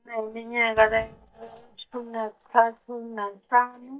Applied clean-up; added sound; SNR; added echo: neural mask model DeepFilterNet 3.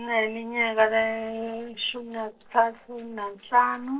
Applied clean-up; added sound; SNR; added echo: neural separator model SepFormer DNS4.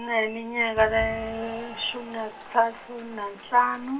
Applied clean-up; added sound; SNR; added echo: none; Applause / Cheering; 16 dB; reverberation time 0.2 s.